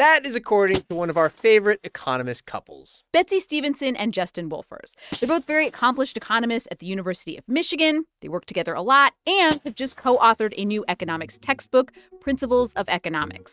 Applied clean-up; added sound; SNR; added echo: neural mask model RNNoise.